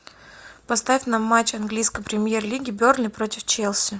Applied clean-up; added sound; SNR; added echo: none; none; none; none.